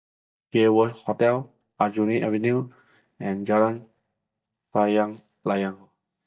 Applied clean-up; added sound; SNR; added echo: neural mask model DeepFilterNet 3.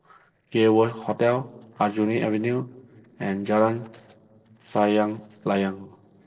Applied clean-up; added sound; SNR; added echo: neural separator model SepFormer DNS4.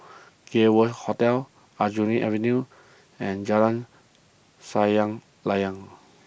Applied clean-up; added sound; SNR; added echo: none; none; none; none.